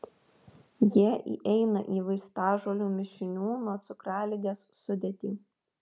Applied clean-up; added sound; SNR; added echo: none; none; none; none.